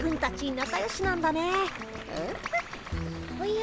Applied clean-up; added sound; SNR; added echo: none; none; none; none.